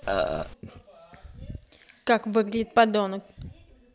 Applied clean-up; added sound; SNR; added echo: none; Burping, eructation; -1 dB; none.